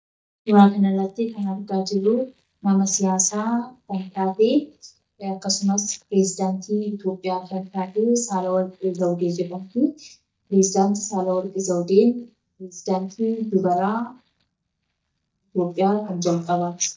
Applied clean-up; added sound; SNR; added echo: neural mask model DeepFilterNet 3.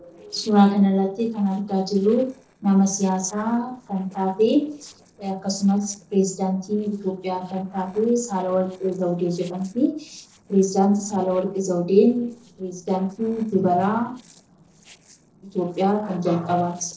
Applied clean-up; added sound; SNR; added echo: neural separator model SepFormer DNS4.